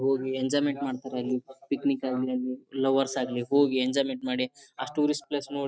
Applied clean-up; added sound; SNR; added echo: none; none; none; none.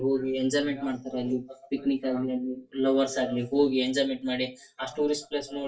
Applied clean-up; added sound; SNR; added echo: none; none; none; reverberation time 0.2 s.